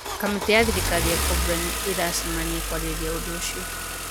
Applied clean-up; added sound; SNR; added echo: none; Engine starting / Car; 0 dB; none.